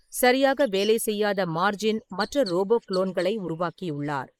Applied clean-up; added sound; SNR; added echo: neural mask model Resemble Enhance denoiser.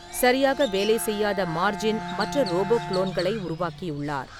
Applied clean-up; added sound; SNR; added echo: none; Crow + Bowed string instrument; 10 dB; none.